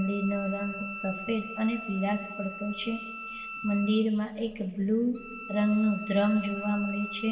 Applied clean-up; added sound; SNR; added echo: none; Bowed string instrument; 11 dB; reverberation time 2.1 s.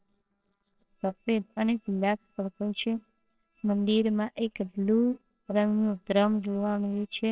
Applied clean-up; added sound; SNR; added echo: neural separator model SepFormer WHAMR!.